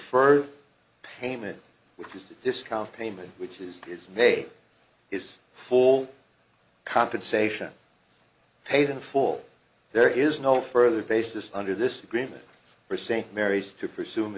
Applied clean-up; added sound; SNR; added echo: none; none; none; none.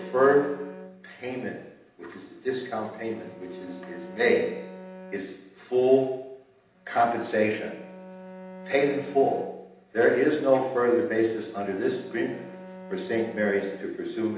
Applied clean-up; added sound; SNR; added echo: none; Bowed string instrument; 18 dB; reverberation time 0.8 s.